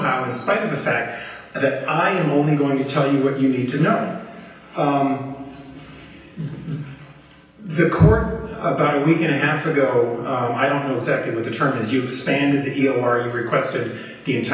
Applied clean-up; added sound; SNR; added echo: none; none; none; reverberation time 0.9 s.